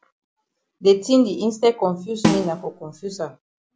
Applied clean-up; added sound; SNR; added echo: none; Snare drum; 2 dB; none.